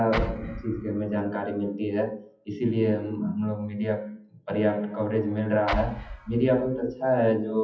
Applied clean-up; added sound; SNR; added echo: classical method WPE with log-MMSE.